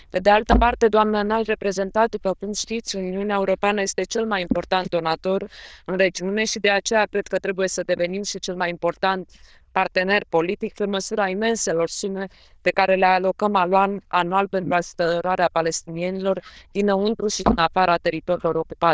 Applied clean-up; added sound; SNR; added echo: neural diffusion model UNIVERSE++.